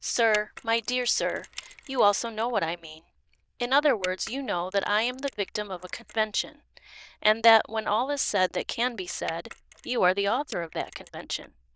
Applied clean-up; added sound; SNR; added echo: neural diffusion model UNIVERSE++.